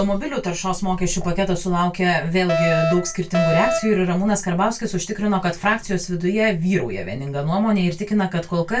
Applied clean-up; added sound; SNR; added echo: none; Alarm; 2 dB; reverberation time 0.2 s.